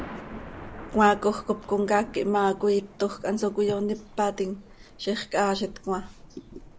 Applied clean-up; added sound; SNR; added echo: none; Thunder; 17 dB; none.